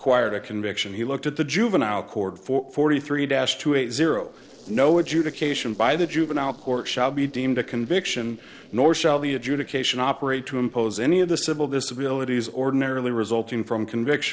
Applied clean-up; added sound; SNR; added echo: neural separator model SepFormer DNS4.